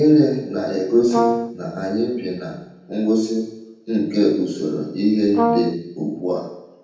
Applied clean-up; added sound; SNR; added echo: none; Brass instrument; 1 dB; reverberation time 0.8 s.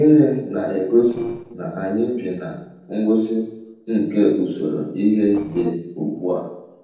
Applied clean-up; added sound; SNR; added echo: neural separator model SepFormer DNS4.